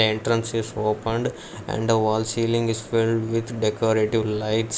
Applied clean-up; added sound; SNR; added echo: none; none; none; none.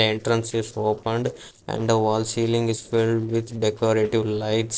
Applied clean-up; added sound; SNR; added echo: neural separator model SepFormer DNS4.